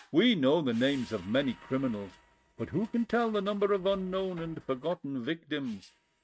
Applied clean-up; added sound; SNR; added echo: neural mask model RNNoise.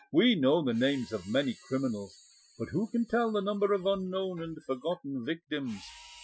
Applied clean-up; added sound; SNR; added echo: classical method Wiener filter.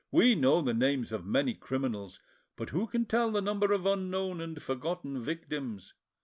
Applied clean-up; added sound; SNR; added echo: none; none; none; none.